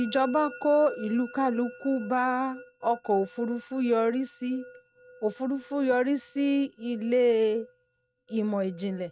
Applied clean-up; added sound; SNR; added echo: neural mask model RNNoise.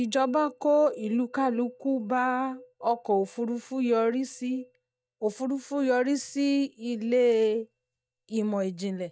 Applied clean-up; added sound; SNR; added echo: neural mask model DeepFilterNet 3.